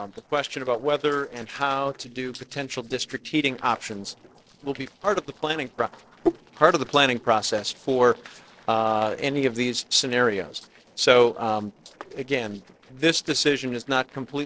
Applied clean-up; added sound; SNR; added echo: neural separator model SepFormer DNS4.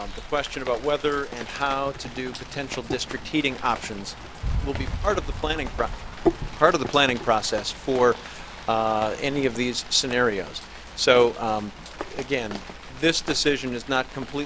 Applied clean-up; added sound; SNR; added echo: none; Rain; 13 dB; none.